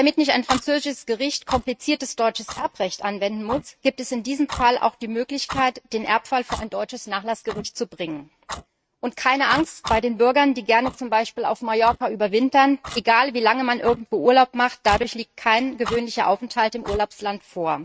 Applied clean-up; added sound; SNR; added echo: neural mask model RNNoise.